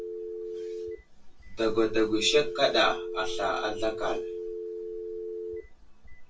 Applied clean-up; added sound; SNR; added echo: none; Telephone; 7 dB; reverberation time 0.2 s.